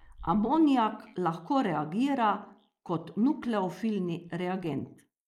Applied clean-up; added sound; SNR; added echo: neural mask model Resemble Enhance denoiser.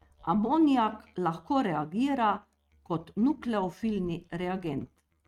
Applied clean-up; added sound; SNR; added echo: neural mask model RNNoise.